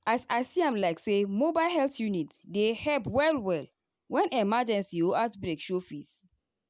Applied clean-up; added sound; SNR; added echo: none; none; none; none.